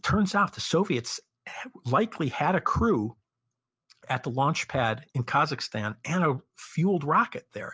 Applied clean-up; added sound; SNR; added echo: none; none; none; none.